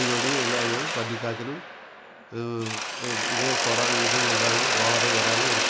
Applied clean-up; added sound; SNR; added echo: none; Mechanisms; -5 dB; none.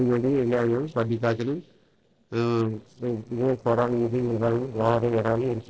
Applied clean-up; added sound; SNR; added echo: neural separator model SepFormer DNS4.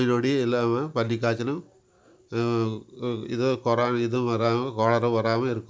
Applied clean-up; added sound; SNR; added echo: none; none; none; none.